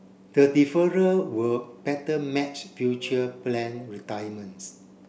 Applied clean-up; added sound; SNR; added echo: none; none; none; none.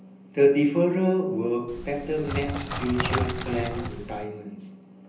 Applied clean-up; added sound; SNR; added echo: none; Crackle; 5 dB; reverberation time 0.6 s.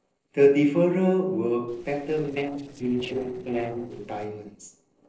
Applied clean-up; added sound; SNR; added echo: neural separator model SepFormer DNS4.